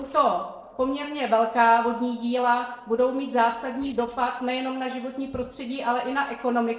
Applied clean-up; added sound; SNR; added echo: neural separator model SepFormer DNS4.